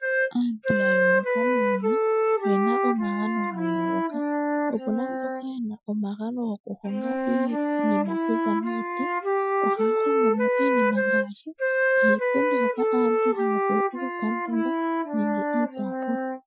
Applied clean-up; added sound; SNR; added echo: classical method Wiener filter.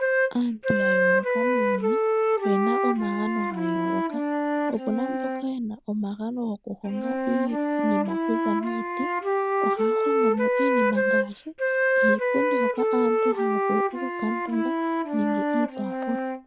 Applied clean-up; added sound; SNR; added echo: none; Wind instrument, woodwind instrument; -5 dB; none.